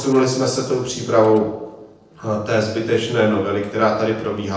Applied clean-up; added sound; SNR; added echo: neural separator model SepFormer DNS4.